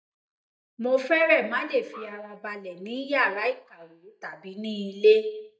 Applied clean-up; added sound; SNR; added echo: neural mask model DeepFilterNet 3.